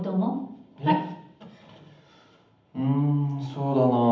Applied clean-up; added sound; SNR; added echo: none; none; none; reverberation time 0.8 s.